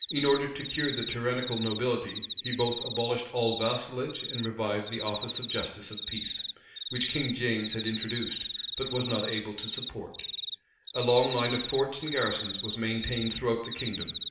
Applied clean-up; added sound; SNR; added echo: none; Cricket; 4 dB; reverberation time 0.7 s.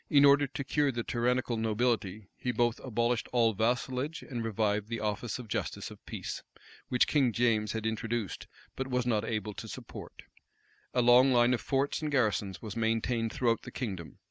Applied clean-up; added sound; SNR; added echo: none; none; none; none.